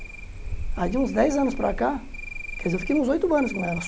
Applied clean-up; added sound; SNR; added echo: none; Cricket; 7 dB; none.